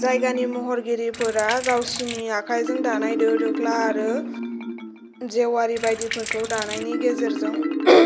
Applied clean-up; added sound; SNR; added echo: none; Marimba, xylophone + Sink (filling or washing); 6 dB; none.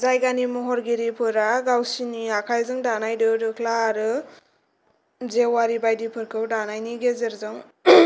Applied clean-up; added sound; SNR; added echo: none; none; none; none.